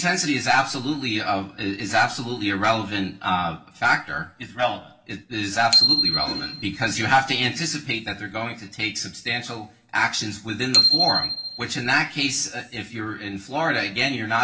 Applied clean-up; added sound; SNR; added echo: none; Bicycle bell; 0 dB; reverberation time 0.4 s.